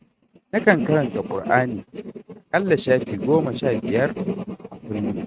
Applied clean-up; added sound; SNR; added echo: neural mask model RNNoise.